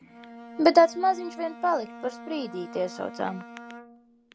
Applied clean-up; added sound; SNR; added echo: none; Bowed string instrument; 17 dB; none.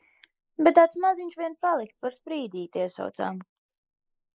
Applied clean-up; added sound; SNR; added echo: neural mask model Resemble Enhance denoiser.